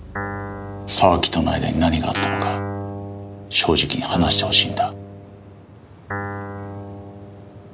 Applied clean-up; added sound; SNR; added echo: none; Guitar; 7 dB; none.